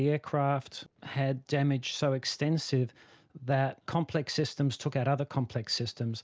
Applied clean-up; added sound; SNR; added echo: none; none; none; none.